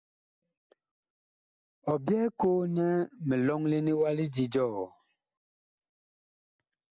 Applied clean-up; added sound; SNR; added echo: none; none; none; none.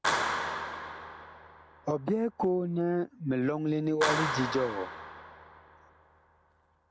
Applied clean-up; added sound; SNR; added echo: none; Clapping; 4 dB; none.